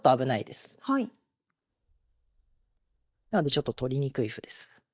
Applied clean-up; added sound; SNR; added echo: neural mask model DeepFilterNet 3.